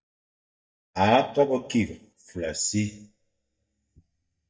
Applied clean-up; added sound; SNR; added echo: neural mask model DeepFilterNet 3.